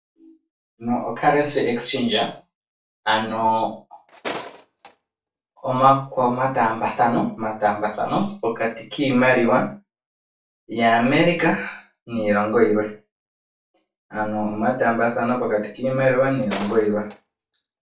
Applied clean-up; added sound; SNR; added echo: none; Tools; 13 dB; reverberation time 0.3 s.